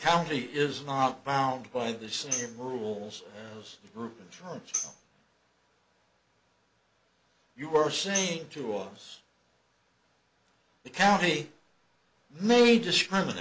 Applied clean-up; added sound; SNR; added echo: none; Tambourine; 10 dB; none.